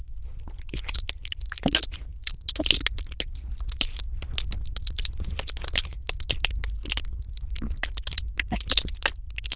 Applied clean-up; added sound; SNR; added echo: neural diffusion model UNIVERSE++.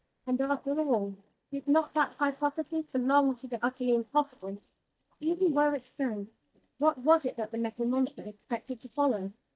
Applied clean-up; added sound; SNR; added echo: neural mask model DeepFilterNet 3.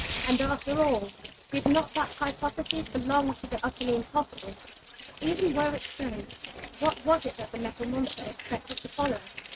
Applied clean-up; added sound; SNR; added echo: neural mask model RNNoise.